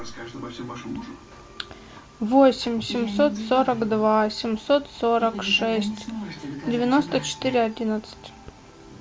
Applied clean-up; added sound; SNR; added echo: none; none; none; none.